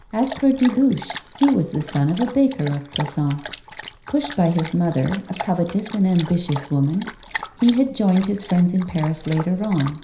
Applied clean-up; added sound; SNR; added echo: none; Dog; 13 dB; reverberation time 0.5 s.